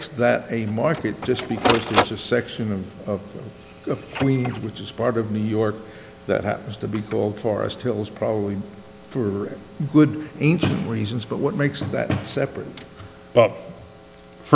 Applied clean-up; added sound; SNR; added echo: none; Printer; 10 dB; none.